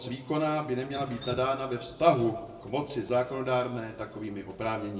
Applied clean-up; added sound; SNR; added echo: none; Drip; 19 dB; reverberation time 0.7 s.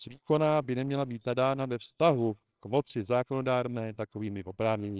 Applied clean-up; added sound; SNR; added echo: neural separator model SepFormer WHAMR!.